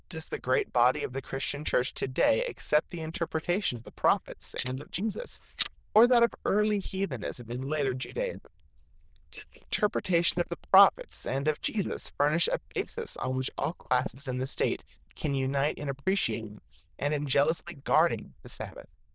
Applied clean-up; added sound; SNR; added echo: neural diffusion model UNIVERSE++.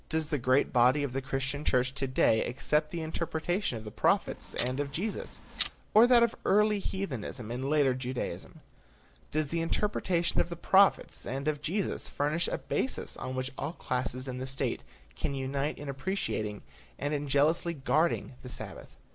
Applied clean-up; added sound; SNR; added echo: none; Clock; 10 dB; none.